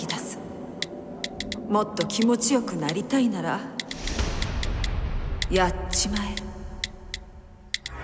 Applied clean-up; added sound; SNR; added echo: none; Typing; 12 dB; none.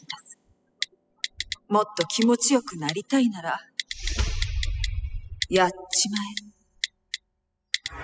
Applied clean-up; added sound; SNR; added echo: classical method spectral subtraction.